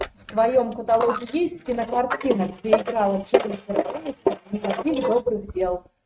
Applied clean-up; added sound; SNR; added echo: neural mask model RNNoise.